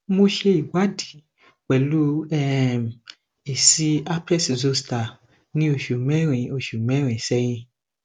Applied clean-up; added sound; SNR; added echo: none; none; none; none.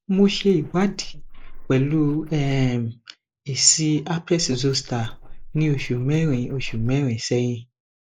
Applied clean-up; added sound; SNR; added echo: neural mask model Resemble Enhance denoiser.